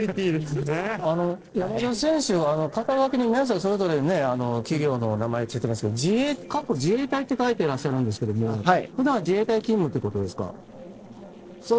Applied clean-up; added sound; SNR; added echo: neural separator model SepFormer DNS4.